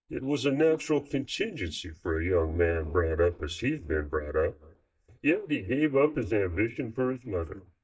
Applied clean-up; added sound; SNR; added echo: neural mask model DeepFilterNet 3.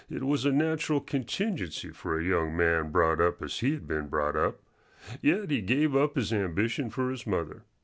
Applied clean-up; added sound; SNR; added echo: none; none; none; none.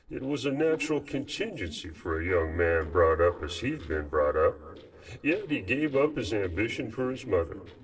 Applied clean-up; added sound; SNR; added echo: neural separator model SepFormer DNS4.